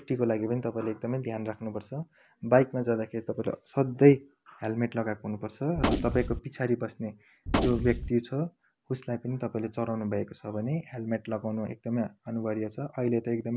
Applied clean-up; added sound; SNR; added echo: none; Gunshot, gunfire; 0 dB; none.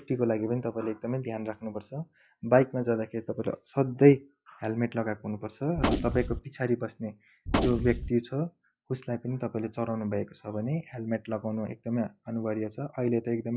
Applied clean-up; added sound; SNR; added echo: classical method log-MMSE.